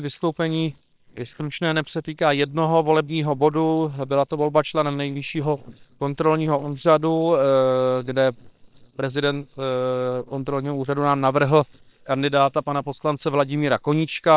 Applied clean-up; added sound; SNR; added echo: neural separator model SepFormer WHAM!.